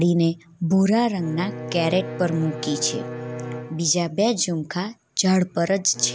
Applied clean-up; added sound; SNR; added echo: none; Bowed string instrument; 13 dB; none.